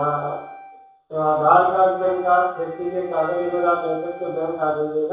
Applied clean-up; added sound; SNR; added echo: none; Wind instrument, woodwind instrument; 19 dB; reverberation time 0.7 s.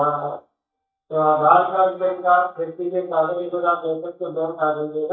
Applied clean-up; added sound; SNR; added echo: neural mask model DeepFilterNet 3.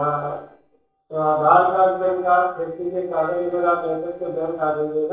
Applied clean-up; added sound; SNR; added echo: neural separator model SepFormer DNS4.